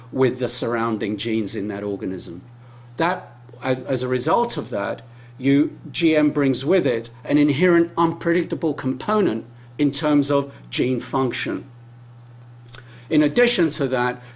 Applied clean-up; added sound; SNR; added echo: none; none; none; none.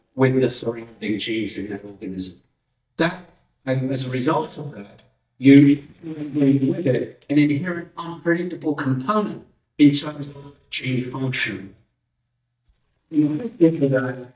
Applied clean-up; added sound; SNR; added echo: neural mask model DeepFilterNet 3.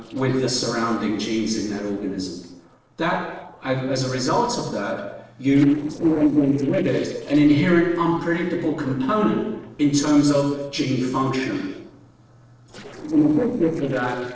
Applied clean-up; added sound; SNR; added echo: neural separator model SepFormer DNS4.